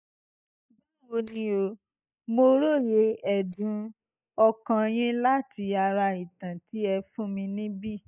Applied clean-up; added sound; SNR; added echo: neural mask model DeepFilterNet 3.